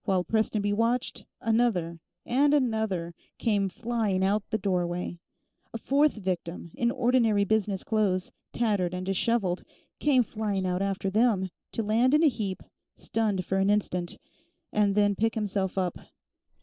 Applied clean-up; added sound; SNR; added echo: neural separator model SepFormer DNS4.